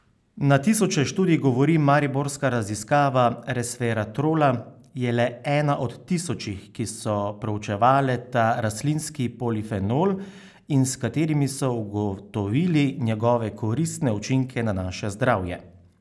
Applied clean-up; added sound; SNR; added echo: none; none; none; none.